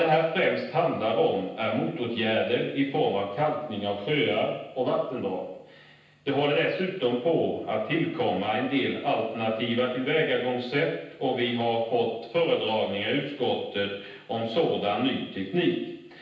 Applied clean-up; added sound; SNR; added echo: none; none; none; reverberation time 0.9 s.